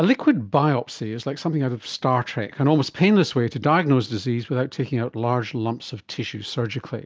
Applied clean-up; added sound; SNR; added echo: none; none; none; none.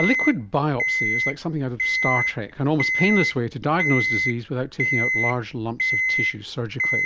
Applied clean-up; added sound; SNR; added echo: none; Alarm; 0 dB; none.